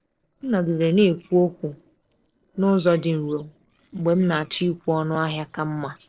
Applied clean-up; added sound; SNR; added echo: neural separator model SepFormer DNS4.